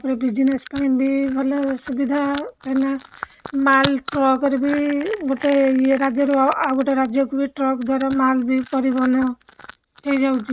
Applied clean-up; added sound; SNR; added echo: neural mask model RNNoise.